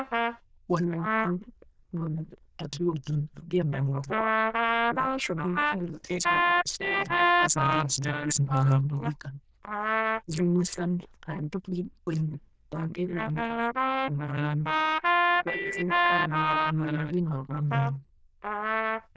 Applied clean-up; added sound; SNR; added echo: neural diffusion model UNIVERSE++.